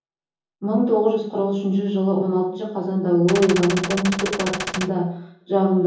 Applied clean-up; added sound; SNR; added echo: none; Gunshot, gunfire; 7 dB; reverberation time 0.7 s.